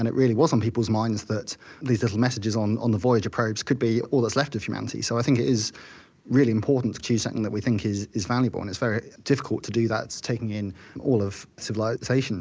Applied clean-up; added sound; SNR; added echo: none; none; none; none.